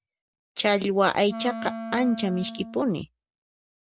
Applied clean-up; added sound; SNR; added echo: none; Wind instrument, woodwind instrument; 11 dB; none.